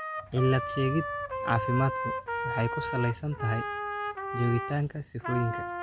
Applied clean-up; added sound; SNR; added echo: none; Trumpet; 4 dB; none.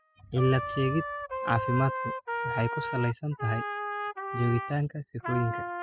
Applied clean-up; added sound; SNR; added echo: classical method spectral subtraction.